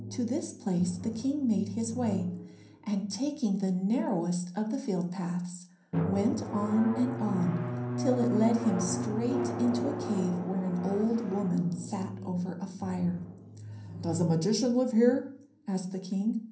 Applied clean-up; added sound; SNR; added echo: none; Drum; 7 dB; reverberation time 0.6 s.